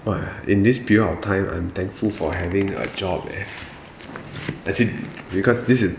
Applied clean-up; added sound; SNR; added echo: none; none; none; none.